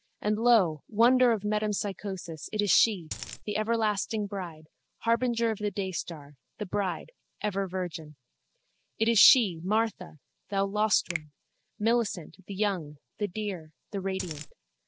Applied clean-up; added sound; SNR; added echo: none; Coin (dropping) + Finger snapping; 11 dB; none.